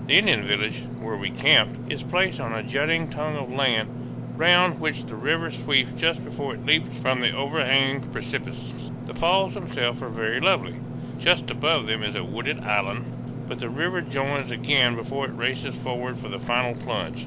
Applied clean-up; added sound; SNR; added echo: none; Engine / Mechanisms; 7 dB; none.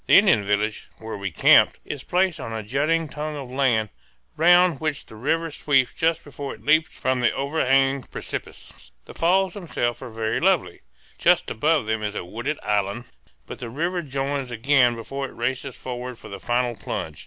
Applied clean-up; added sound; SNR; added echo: none; none; none; none.